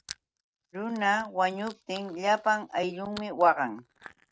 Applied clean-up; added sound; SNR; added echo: neural mask model RNNoise.